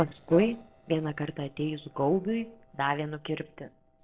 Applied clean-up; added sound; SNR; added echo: neural separator model SepFormer DNS4.